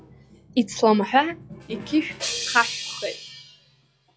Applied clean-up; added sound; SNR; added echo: classical method log-MMSE.